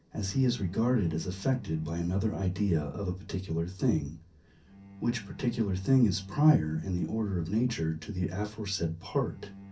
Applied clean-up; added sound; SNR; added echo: none; Bowed string instrument; 20 dB; reverberation time 0.3 s.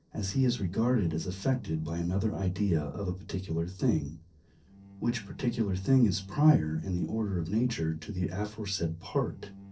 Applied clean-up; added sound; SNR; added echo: neural separator model SepFormer DNS4.